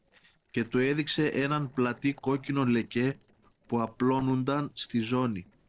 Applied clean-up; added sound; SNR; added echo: neural separator model SepFormer DNS4.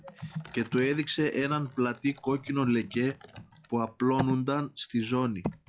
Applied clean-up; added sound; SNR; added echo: classical method log-MMSE.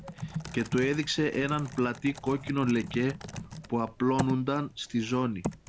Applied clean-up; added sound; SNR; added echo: none; Typing; 10 dB; none.